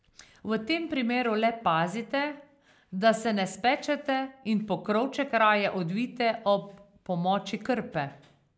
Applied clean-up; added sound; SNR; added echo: none; none; none; none.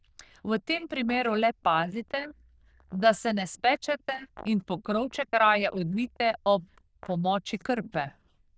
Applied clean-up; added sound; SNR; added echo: neural diffusion model UNIVERSE++.